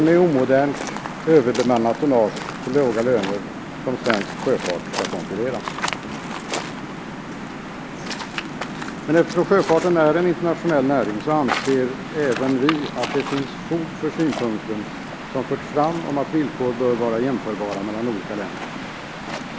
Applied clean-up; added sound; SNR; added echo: none; Waves, surf; 8 dB; none.